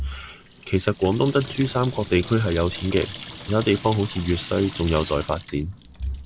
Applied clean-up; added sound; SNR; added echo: none; Sink (filling or washing) / Water tap, faucet; 12 dB; none.